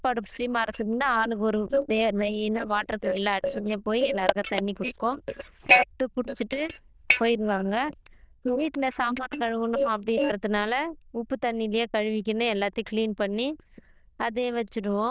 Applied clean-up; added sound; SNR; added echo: neural diffusion model UNIVERSE++.